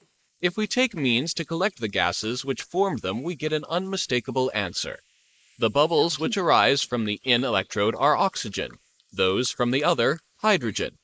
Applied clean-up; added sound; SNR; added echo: neural mask model Resemble Enhance denoiser.